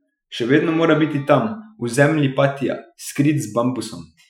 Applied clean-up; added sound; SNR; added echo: classical method Wiener filter.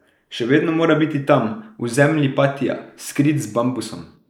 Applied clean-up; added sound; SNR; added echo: neural mask model Resemble Enhance denoiser.